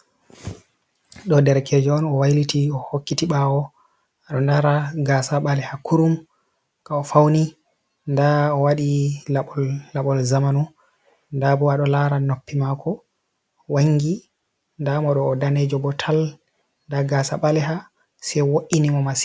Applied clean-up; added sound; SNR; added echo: none; none; none; none.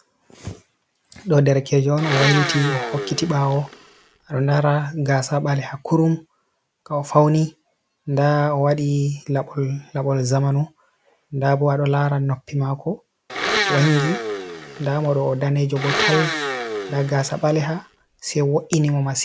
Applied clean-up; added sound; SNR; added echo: none; Domestic sounds, home sounds; 5 dB; none.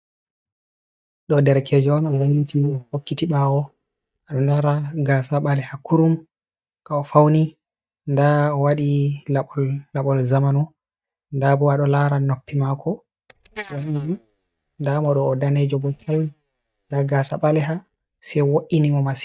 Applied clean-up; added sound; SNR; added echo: neural mask model DeepFilterNet 3.